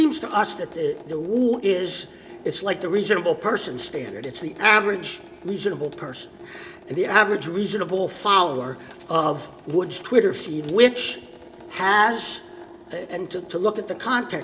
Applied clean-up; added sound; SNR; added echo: none; Sink (filling or washing) / Water tap, faucet; 20 dB; reverberation time 2.3 s.